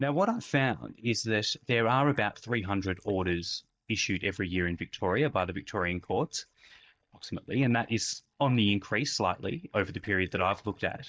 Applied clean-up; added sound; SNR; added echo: neural mask model DeepFilterNet 3.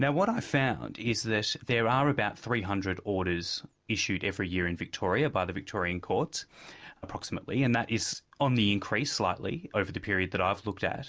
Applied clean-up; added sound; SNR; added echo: none; none; none; none.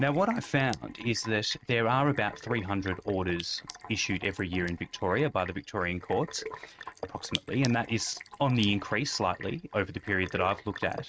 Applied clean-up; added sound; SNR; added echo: neural mask model RNNoise.